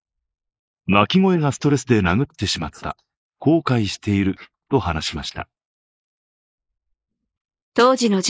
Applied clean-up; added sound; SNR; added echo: neural mask model Resemble Enhance denoiser.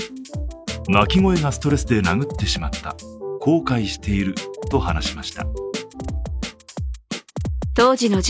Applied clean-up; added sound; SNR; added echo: classical method log-MMSE.